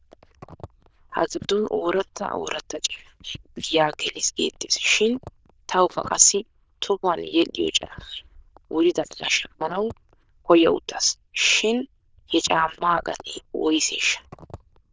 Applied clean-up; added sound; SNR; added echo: neural diffusion model UNIVERSE++.